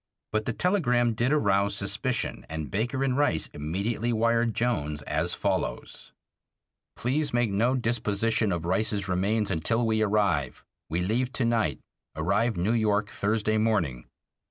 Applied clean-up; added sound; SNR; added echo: none; none; none; none.